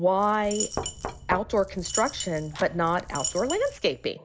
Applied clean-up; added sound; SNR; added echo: none; Knock + Coin (dropping); 8 dB; none.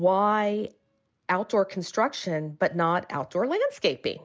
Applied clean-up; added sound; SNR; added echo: none; none; none; none.